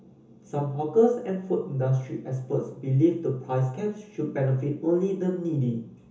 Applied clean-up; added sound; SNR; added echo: none; none; none; reverberation time 0.7 s.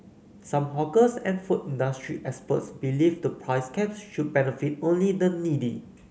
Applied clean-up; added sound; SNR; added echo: none; none; none; none.